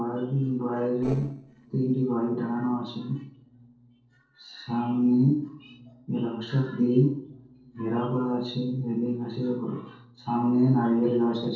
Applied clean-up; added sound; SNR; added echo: neural separator model SepFormer DNS4.